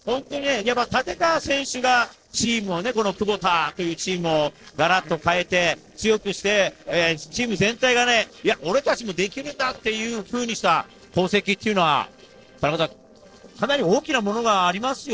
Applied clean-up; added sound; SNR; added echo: neural separator model SepFormer DNS4.